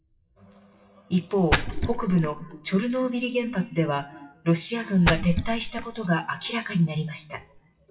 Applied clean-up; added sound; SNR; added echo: classical method WPE with log-MMSE.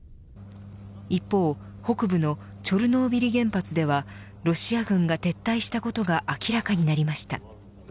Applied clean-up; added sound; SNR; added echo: none; none; none; none.